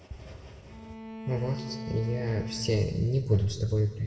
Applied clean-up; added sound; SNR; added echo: none; Bowed string instrument; 12 dB; reverberation time 2.1 s.